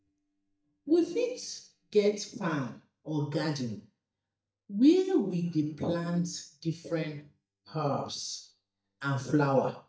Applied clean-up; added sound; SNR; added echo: neural mask model DeepFilterNet 3.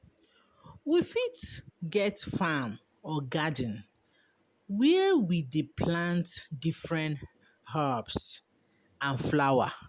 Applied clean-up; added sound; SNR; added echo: none; none; none; none.